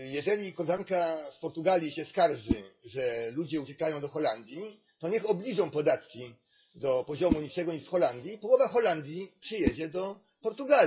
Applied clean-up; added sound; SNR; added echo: classical method WPE with log-MMSE.